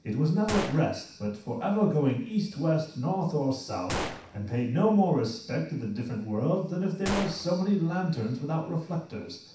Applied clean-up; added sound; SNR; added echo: none; Gunshot, gunfire; 12 dB; reverberation time 0.7 s.